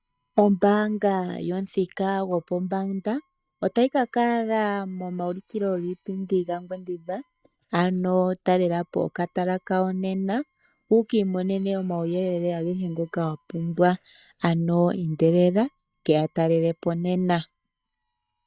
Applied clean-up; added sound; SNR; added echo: neural mask model DeepFilterNet 3.